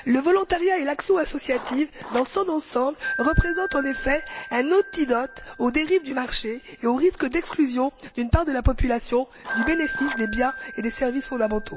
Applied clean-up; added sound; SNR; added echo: none; Writing + Wind chime; 12 dB; none.